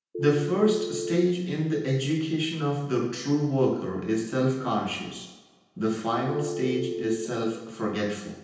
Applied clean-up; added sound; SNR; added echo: none; Telephone; 5 dB; reverberation time 0.9 s.